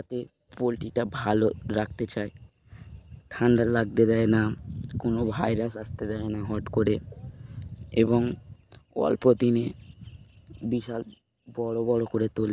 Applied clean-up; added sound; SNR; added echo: none; none; none; none.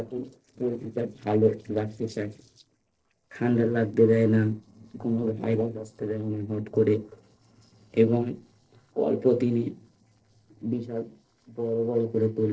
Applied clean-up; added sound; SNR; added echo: neural separator model SepFormer DNS4.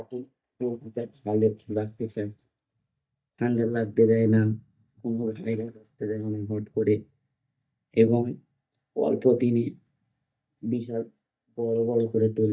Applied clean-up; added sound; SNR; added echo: neural mask model DeepFilterNet 3.